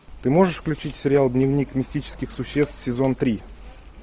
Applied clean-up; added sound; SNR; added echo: none; none; none; none.